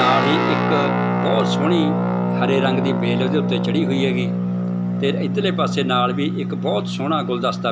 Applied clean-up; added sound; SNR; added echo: none; Guitar; -2 dB; none.